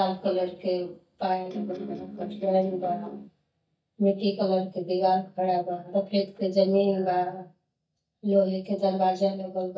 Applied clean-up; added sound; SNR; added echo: neural mask model DeepFilterNet 3.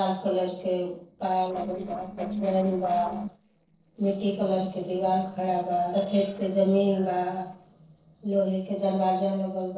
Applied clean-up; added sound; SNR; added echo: neural separator model SepFormer DNS4.